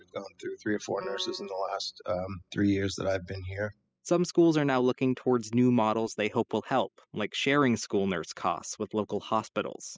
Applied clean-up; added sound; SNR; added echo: classical method spectral subtraction.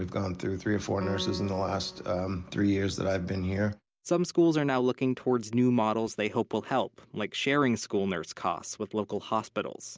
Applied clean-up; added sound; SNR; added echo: none; Piano; 14 dB; none.